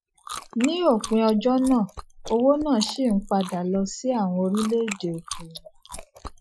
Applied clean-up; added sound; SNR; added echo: classical method Wiener filter.